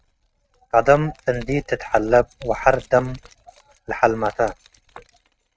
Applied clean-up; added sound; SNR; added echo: neural mask model RNNoise.